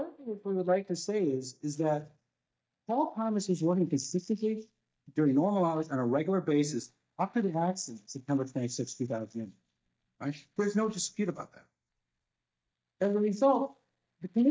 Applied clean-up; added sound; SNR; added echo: neural mask model DeepFilterNet 3.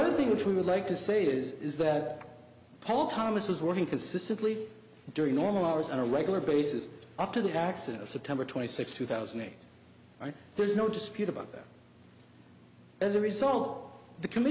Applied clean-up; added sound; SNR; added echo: none; none; none; none.